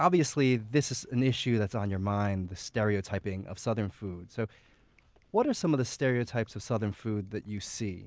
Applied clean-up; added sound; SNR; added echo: none; none; none; none.